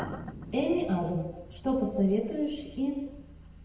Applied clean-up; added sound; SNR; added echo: none; Thunder; 17 dB; reverberation time 1.0 s.